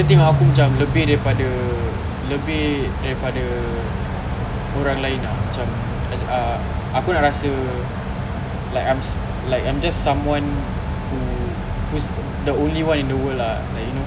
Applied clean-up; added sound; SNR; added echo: none; none; none; none.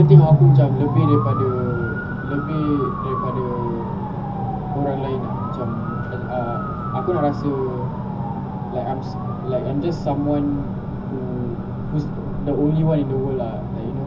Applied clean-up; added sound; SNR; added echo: none; Motor vehicle (road) / Siren; 12 dB; reverberation time 0.4 s.